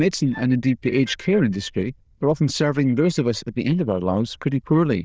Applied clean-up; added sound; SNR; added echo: neural diffusion model UNIVERSE++.